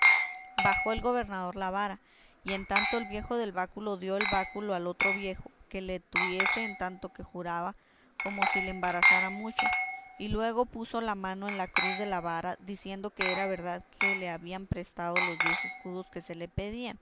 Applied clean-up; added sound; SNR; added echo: none; Glass; -1 dB; none.